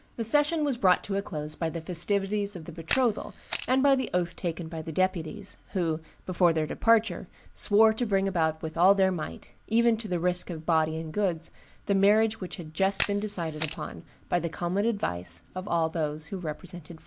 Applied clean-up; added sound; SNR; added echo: none; Camera; 3 dB; none.